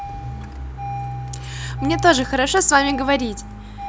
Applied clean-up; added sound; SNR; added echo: none; Engine starting; 8 dB; none.